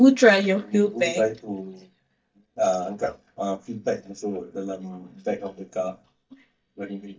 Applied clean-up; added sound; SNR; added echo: neural mask model DeepFilterNet 3.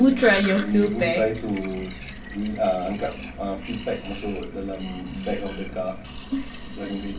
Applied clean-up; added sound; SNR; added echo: none; Sink (filling or washing); 14 dB; reverberation time 0.3 s.